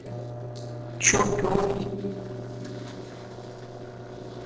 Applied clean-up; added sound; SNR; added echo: neural separator model SepFormer DNS4.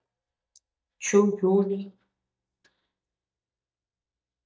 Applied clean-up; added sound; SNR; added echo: neural mask model DeepFilterNet 3.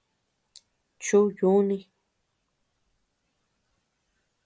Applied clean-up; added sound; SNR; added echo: none; none; none; none.